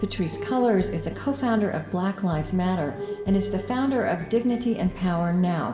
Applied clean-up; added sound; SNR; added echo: none; Glass; 13 dB; reverberation time 1.8 s.